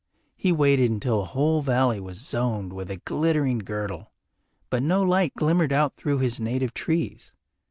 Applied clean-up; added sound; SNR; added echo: none; none; none; none.